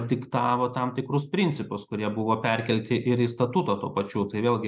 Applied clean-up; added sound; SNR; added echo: none; none; none; none.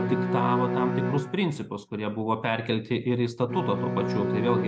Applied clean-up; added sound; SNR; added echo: none; Bowed string instrument; 2 dB; none.